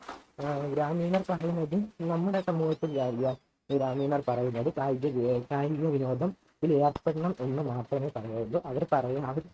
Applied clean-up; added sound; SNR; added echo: neural mask model RNNoise.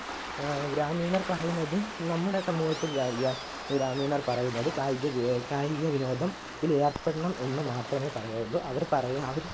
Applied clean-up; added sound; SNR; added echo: none; Waves, surf; 9 dB; none.